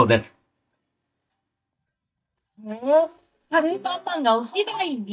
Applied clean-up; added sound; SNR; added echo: neural mask model DeepFilterNet 3.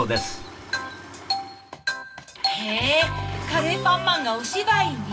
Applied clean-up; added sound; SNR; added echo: none; Engine starting; 15 dB; reverberation time 0.2 s.